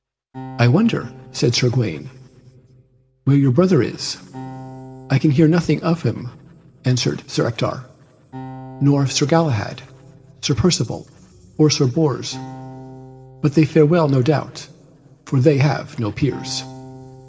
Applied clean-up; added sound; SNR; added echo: none; Acoustic guitar; 20 dB; reverberation time 1.0 s.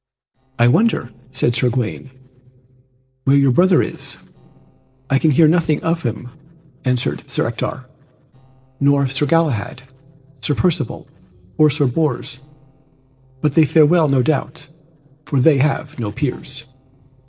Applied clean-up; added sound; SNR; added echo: neural separator model SepFormer DNS4.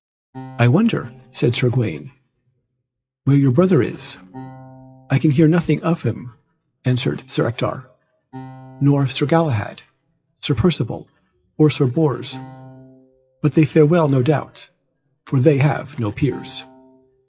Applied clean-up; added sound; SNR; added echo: classical method WPE with log-MMSE.